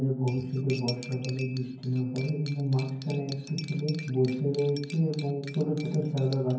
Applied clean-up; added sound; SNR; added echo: none; Cutlery, silverware; 17 dB; reverberation time 0.9 s.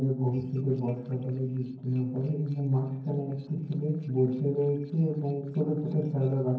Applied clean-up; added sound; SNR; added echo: neural separator model SepFormer DNS4.